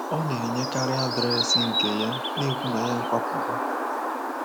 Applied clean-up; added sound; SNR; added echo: none; Bird; -2 dB; none.